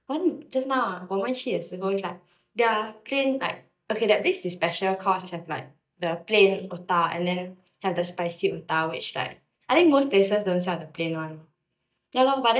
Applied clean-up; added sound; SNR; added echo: neural mask model DeepFilterNet 3.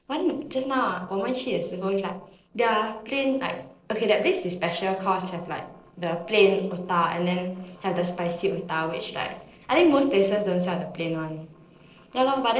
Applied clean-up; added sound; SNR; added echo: neural separator model SepFormer DNS4.